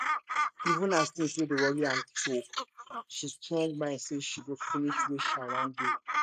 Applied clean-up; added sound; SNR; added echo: neural mask model Resemble Enhance denoiser.